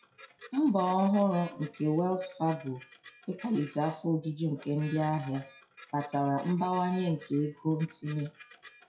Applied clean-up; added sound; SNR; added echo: classical method WPE with log-MMSE.